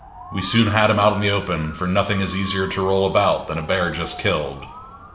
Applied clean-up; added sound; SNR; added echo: none; Motor vehicle (road) / Siren; 16 dB; reverberation time 1.7 s.